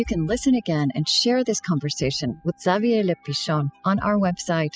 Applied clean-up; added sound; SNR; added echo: classical method spectral subtraction.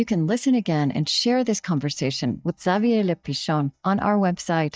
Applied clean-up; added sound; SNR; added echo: neural mask model DeepFilterNet 3.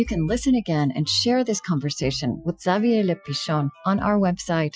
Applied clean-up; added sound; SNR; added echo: classical method Wiener filter.